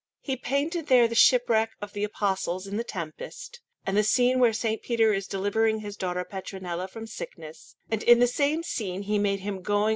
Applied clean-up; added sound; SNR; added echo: none; none; none; none.